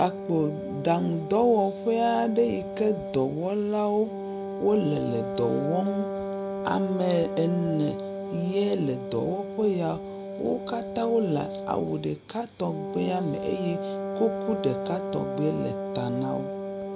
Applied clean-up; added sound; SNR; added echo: none; Wind instrument, woodwind instrument; 6 dB; none.